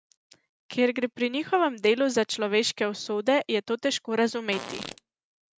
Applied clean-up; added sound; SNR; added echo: none; Fart; 13 dB; none.